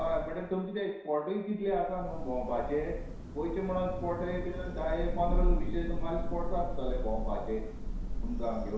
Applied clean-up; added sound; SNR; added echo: none; Thunder / Rain; 0 dB; reverberation time 0.7 s.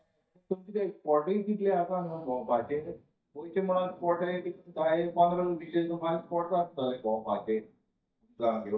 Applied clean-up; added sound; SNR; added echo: neural mask model DeepFilterNet 3.